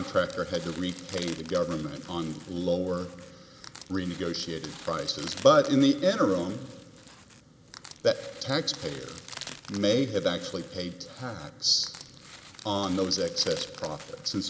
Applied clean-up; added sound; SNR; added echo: none; Crushing; 17 dB; none.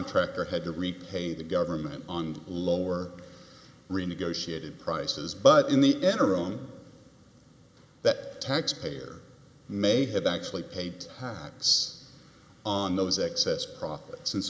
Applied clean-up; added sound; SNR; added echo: none; none; none; none.